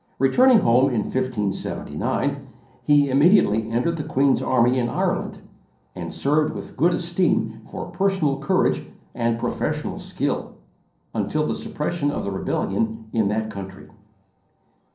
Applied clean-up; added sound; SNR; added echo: neural separator model SepFormer DNS4.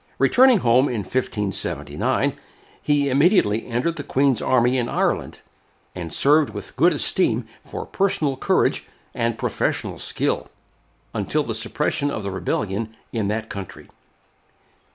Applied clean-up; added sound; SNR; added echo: none; none; none; none.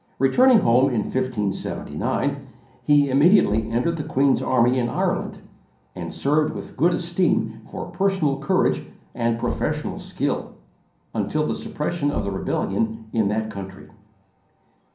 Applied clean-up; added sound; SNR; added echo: none; Knock / Wood; 16 dB; reverberation time 0.6 s.